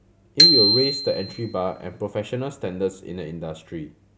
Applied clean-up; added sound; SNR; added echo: none; Bicycle bell; -5 dB; none.